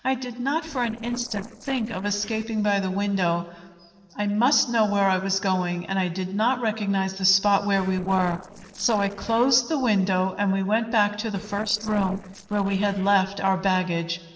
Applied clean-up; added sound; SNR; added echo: neural separator model SepFormer DNS4.